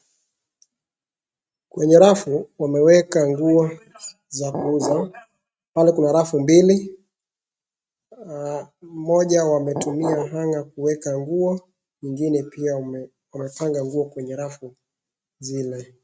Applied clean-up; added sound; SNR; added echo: neural mask model RNNoise.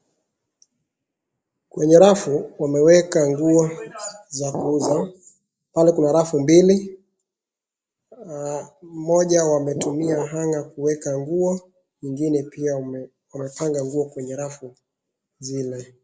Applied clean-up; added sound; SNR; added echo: neural mask model Resemble Enhance denoiser.